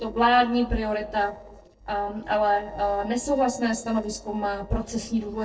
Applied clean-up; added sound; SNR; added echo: neural separator model SepFormer DNS4.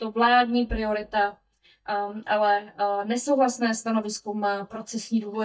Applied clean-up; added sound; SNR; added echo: neural mask model DeepFilterNet 3.